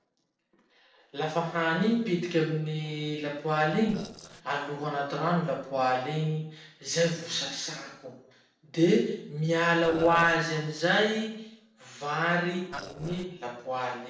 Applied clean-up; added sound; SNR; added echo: neural separator model SepFormer DNS4.